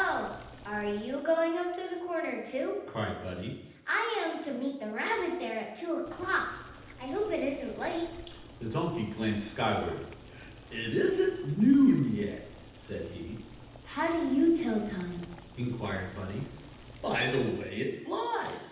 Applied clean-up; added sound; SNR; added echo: none; Boiling; 20 dB; reverberation time 0.9 s.